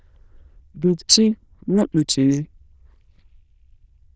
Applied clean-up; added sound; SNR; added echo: neural diffusion model UNIVERSE++.